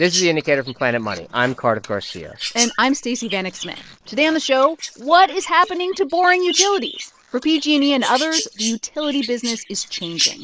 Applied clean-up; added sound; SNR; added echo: neural mask model Resemble Enhance denoiser.